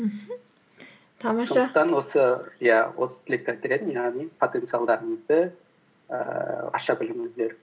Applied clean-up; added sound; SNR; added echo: none; none; none; none.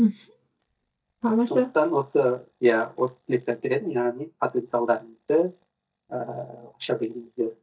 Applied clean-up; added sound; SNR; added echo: neural mask model DeepFilterNet 3.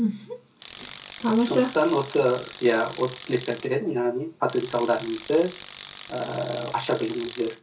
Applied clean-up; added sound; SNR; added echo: none; Tools; 17 dB; reverberation time 0.2 s.